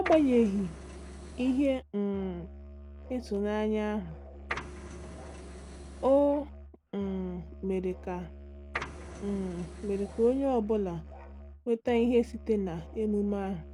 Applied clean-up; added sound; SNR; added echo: none; Musical instrument + Printer; 13 dB; none.